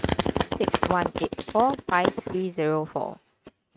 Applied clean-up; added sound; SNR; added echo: neural mask model RNNoise.